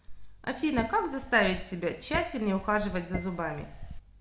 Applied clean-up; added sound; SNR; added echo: none; Dishes, pots, and pans; 9 dB; none.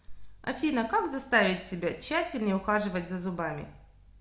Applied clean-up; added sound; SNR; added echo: none; none; none; none.